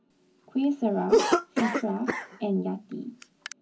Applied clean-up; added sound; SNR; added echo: none; Cough; -1 dB; reverberation time 0.4 s.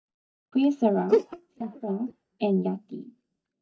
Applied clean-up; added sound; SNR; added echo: neural mask model DeepFilterNet 3.